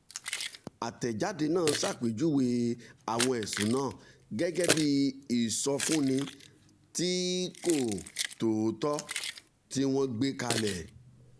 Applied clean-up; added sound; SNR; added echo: none; Keys jangling; 8 dB; none.